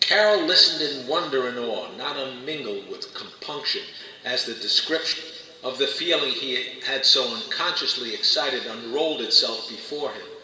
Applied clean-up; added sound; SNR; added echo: none; none; none; reverberation time 2.2 s.